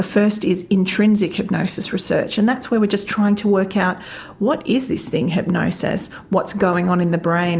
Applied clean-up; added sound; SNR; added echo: none; none; none; none.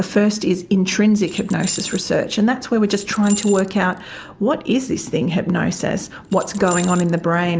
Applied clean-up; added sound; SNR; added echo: none; Keys jangling; 14 dB; none.